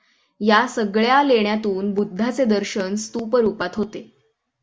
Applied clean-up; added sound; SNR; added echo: none; none; none; none.